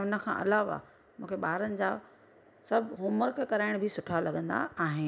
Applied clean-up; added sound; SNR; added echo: none; none; none; none.